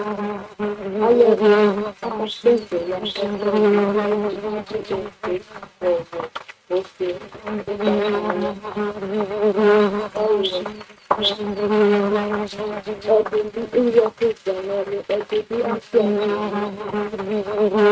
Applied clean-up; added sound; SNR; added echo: neural mask model RNNoise.